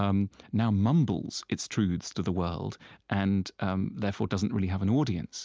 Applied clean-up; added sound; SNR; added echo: none; none; none; none.